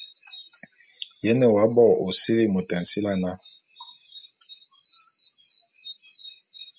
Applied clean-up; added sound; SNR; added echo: none; none; none; none.